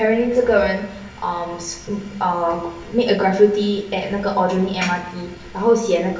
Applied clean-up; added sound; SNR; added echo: none; none; none; reverberation time 0.9 s.